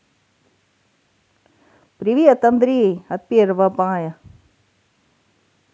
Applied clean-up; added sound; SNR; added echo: none; none; none; none.